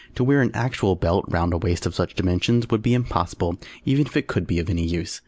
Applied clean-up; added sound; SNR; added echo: none; none; none; none.